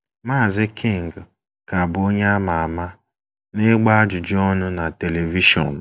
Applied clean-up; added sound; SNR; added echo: none; none; none; none.